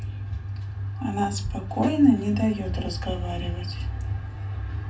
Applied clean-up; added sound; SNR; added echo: none; none; none; reverberation time 0.2 s.